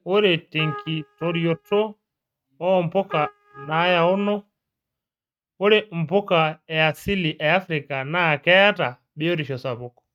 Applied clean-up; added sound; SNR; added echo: neural mask model RNNoise.